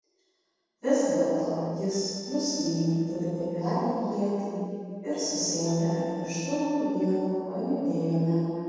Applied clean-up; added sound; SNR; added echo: neural separator model SepFormer DNS4.